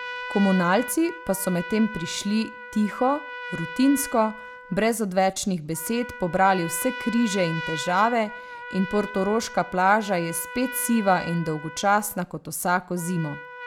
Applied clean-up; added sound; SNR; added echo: none; Trumpet; 12 dB; none.